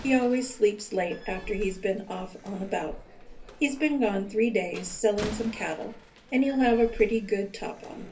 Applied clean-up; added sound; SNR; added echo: none; Slam; 15 dB; reverberation time 0.3 s.